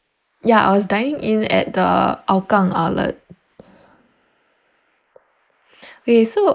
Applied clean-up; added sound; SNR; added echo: neural mask model Resemble Enhance denoiser.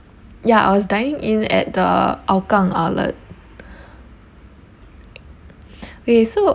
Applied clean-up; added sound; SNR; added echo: none; none; none; none.